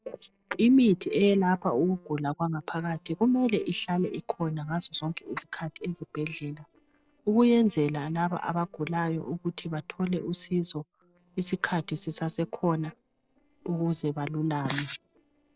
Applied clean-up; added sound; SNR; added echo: neural separator model SepFormer DNS4.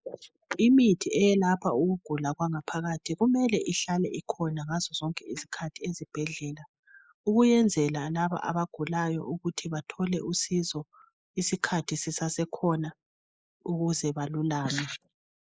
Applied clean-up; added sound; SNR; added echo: neural mask model Resemble Enhance denoiser.